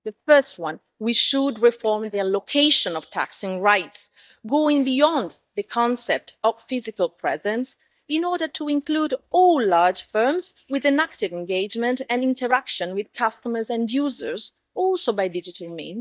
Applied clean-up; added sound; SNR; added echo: neural mask model DeepFilterNet 3.